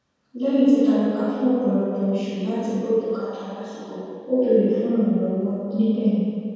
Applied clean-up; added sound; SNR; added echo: none; none; none; reverberation time 2.1 s.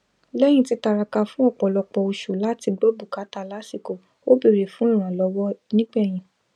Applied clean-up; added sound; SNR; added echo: none; none; none; none.